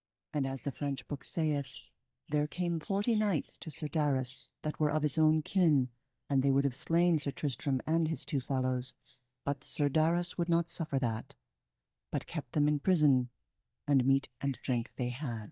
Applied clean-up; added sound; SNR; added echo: neural mask model DeepFilterNet 3.